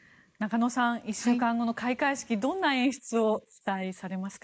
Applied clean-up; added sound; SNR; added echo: neural mask model Resemble Enhance denoiser.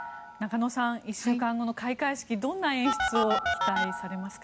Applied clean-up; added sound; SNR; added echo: none; Telephone; 4 dB; none.